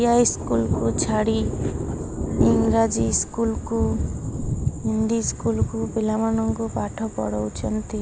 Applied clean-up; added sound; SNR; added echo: none; Thunder; 3 dB; none.